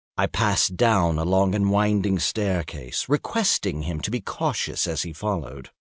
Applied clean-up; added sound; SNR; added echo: none; none; none; none.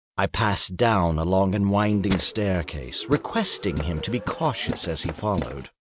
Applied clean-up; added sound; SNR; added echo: none; Tools; 11 dB; none.